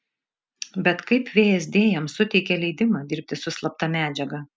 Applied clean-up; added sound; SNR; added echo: none; none; none; none.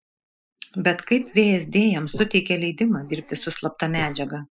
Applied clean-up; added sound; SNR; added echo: neural mask model Resemble Enhance denoiser.